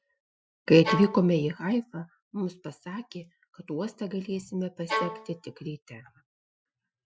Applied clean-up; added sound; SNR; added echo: classical method Wiener filter.